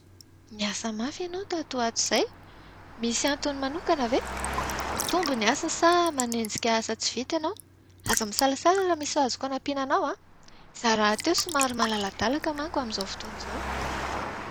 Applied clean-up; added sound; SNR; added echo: none; Engine + Raindrop / Drip / Trickle, dribble; 9 dB; none.